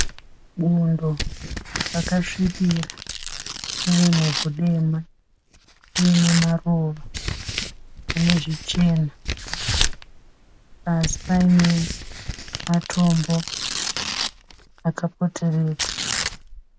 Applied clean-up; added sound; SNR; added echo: none; Tearing; 6 dB; none.